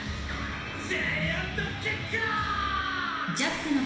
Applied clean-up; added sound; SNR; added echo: none; none; none; reverberation time 1.1 s.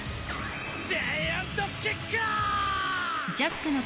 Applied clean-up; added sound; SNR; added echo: none; none; none; none.